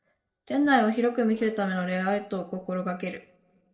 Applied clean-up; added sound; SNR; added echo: neural separator model SepFormer DNS4.